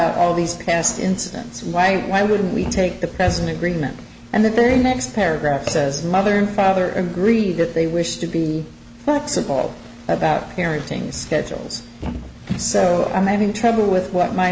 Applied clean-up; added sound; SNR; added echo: none; Thump, thud; 13 dB; none.